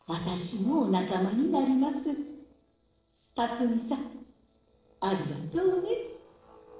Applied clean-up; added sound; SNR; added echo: neural separator model SepFormer DNS4.